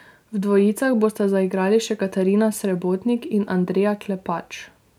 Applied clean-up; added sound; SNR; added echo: none; none; none; none.